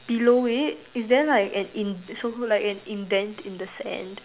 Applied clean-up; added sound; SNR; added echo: none; none; none; none.